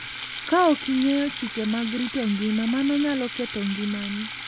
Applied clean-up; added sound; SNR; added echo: none; Sink (filling or washing) / Water tap, faucet; 6 dB; none.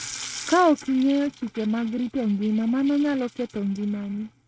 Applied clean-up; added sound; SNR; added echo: neural mask model RNNoise.